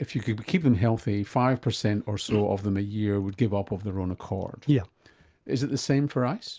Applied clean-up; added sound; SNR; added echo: none; none; none; none.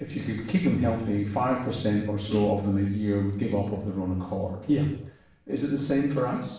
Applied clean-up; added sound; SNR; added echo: none; none; none; reverberation time 0.6 s.